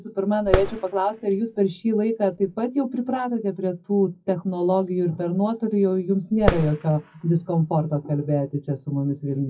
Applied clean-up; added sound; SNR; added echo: classical method WPE with log-MMSE.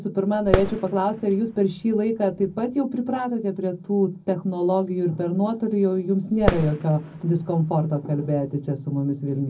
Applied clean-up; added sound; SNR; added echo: none; Fireworks; 7 dB; reverberation time 0.4 s.